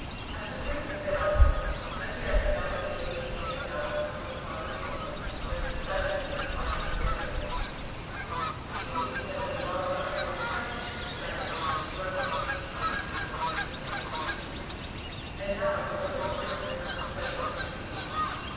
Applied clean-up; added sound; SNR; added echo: none; Fowl; -4 dB; reverberation time 2.1 s.